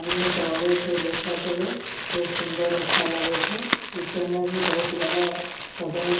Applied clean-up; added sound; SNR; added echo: none; Crumpling, crinkling; -1 dB; reverberation time 0.9 s.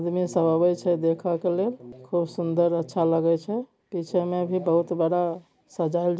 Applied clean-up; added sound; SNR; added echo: none; none; none; none.